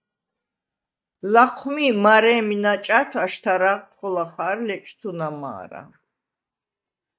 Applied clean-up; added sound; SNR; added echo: neural mask model DeepFilterNet 3.